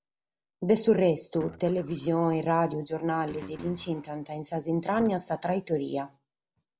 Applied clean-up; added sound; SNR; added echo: none; Guitar; 20 dB; none.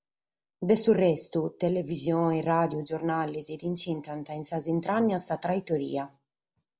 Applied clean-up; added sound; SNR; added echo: none; none; none; none.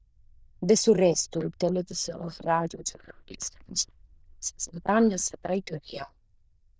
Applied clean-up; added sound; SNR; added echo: neural diffusion model UNIVERSE++.